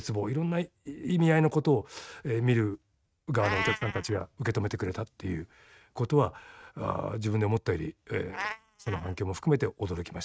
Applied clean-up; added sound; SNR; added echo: neural mask model RNNoise.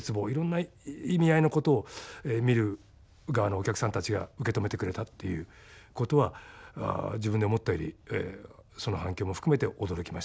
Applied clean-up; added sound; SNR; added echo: none; none; none; none.